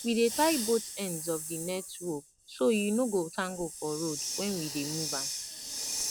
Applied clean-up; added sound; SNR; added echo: none; Hiss; 6 dB; none.